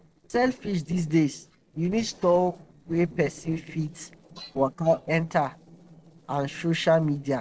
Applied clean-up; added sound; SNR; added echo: neural separator model SepFormer DNS4.